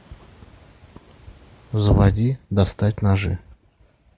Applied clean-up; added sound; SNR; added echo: none; none; none; none.